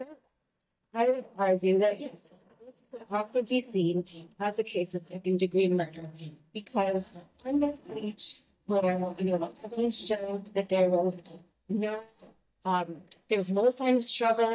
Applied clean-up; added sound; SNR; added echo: neural mask model DeepFilterNet 3.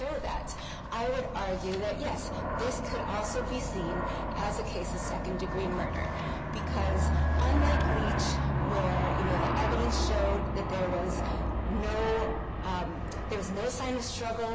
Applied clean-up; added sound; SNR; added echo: none; Aircraft; -3 dB; none.